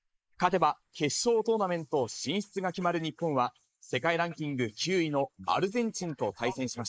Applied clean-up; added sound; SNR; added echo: neural mask model Resemble Enhance denoiser.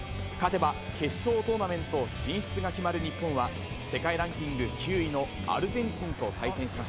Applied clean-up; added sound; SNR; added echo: none; Bass guitar; 11 dB; none.